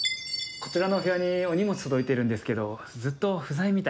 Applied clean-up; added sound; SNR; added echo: none; Chime; 11 dB; none.